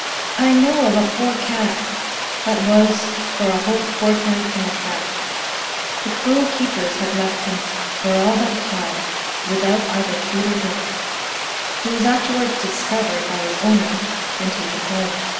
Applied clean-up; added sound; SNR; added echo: none; Water; 3 dB; reverberation time 1.0 s.